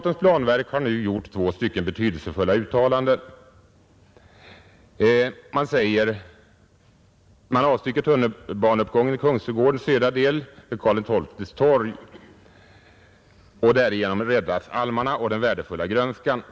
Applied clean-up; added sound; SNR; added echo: none; none; none; none.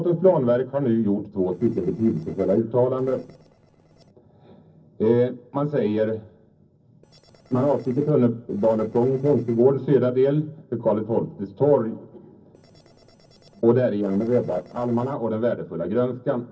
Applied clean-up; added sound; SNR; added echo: neural separator model SepFormer DNS4.